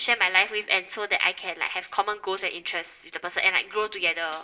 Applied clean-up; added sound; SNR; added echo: neural separator model SepFormer DNS4.